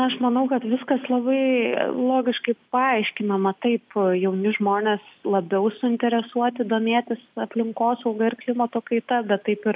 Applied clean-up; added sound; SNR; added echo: none; none; none; none.